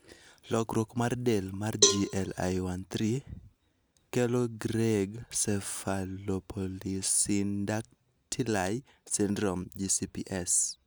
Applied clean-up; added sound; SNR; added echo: none; Cowbell; 1 dB; none.